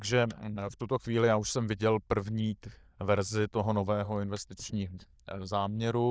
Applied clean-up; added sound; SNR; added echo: neural diffusion model UNIVERSE++.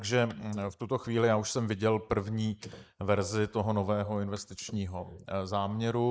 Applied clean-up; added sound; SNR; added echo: neural mask model Resemble Enhance denoiser.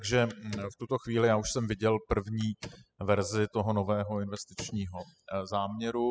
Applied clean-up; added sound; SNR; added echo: classical method spectral subtraction.